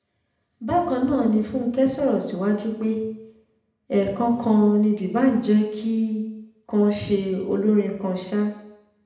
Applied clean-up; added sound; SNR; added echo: none; none; none; reverberation time 0.8 s.